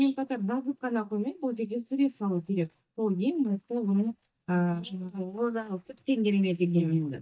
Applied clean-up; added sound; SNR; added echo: neural mask model DeepFilterNet 3.